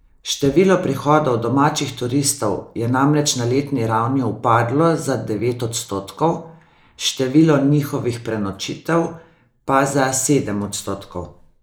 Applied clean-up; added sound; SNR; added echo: neural mask model Resemble Enhance denoiser.